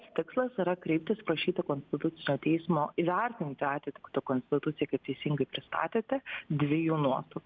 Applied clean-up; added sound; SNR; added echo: none; none; none; none.